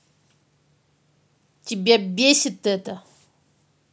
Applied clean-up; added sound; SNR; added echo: none; none; none; none.